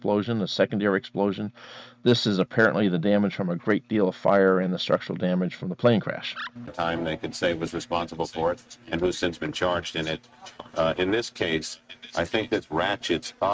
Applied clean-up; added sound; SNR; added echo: neural mask model RNNoise.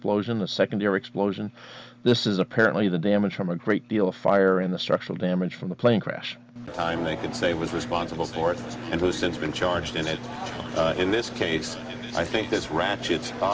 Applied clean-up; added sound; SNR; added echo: none; none; none; none.